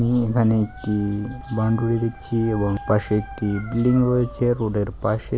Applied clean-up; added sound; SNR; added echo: none; Dog; 20 dB; none.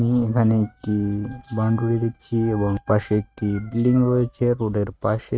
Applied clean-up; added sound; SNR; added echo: neural mask model RNNoise.